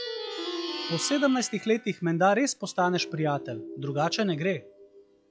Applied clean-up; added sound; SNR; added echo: classical method log-MMSE.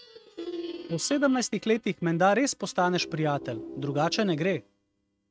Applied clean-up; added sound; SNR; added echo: neural mask model RNNoise.